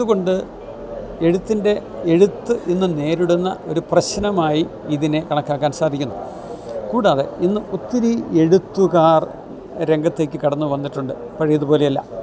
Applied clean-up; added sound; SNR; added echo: none; none; none; none.